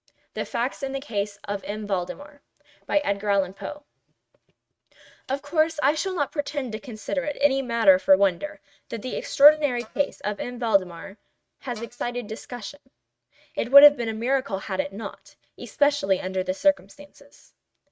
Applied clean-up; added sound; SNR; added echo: neural mask model RNNoise.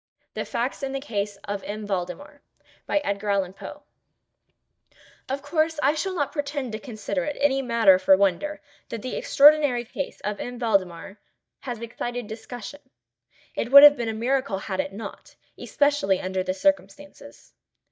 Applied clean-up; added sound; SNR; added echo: neural mask model DeepFilterNet 3.